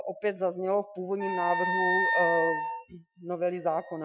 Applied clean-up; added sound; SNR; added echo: classical method Wiener filter.